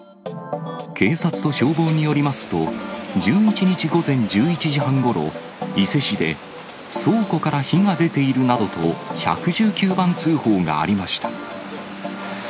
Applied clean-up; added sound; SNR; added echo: none; none; none; none.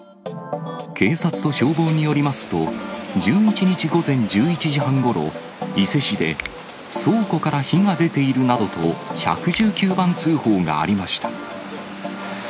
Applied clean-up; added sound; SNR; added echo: none; Finger snapping; 18 dB; none.